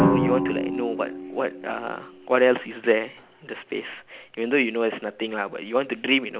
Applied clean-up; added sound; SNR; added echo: none; Drum; 4 dB; none.